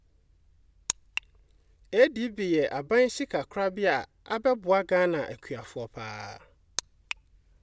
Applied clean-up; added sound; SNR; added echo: none; none; none; none.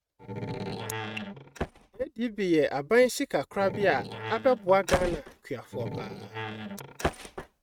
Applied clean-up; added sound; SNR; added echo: neural mask model RNNoise.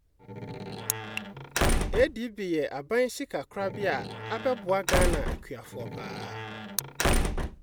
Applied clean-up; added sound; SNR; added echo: none; Squeak / Slam / Wood; -2 dB; none.